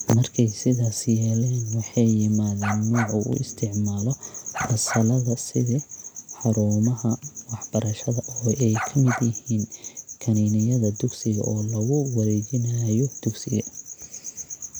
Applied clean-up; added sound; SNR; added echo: none; Bark; 9 dB; none.